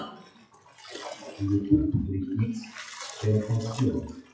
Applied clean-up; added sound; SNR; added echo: classical method WPE with log-MMSE.